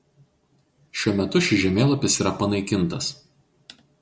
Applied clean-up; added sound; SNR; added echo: none; none; none; none.